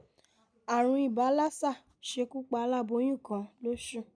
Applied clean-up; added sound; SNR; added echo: none; none; none; none.